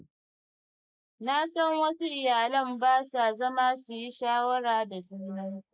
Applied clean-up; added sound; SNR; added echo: neural mask model Resemble Enhance denoiser.